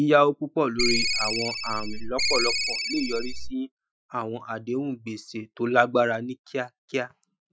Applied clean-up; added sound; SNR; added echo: classical method Wiener filter.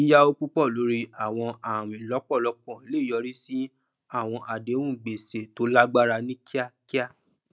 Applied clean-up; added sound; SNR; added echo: none; none; none; none.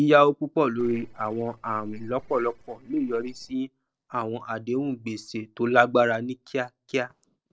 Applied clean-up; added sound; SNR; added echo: neural separator model SepFormer DNS4.